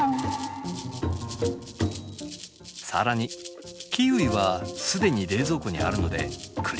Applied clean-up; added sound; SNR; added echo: none; Rattle (instrument); 17 dB; none.